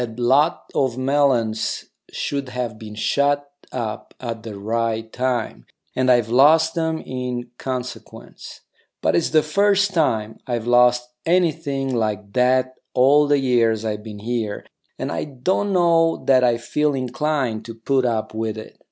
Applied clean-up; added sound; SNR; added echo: none; none; none; none.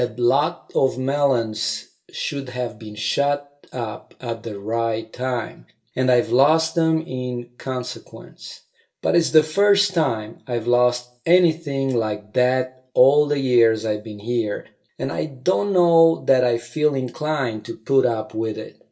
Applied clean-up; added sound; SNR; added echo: none; none; none; reverberation time 0.2 s.